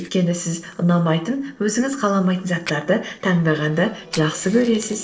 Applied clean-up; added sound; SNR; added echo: neural separator model SepFormer DNS4.